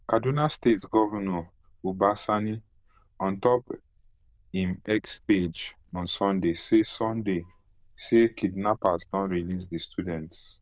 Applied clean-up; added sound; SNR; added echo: neural diffusion model UNIVERSE++.